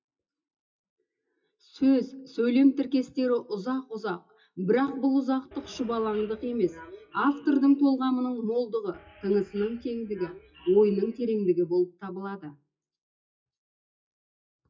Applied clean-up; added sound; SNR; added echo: classical method WPE with log-MMSE.